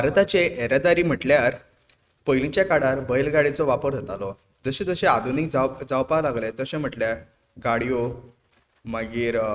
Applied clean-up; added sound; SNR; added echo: neural mask model RNNoise.